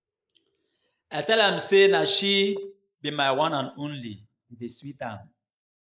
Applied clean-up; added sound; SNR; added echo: neural mask model Resemble Enhance denoiser.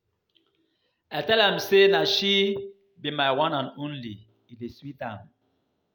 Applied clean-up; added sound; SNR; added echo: none; none; none; none.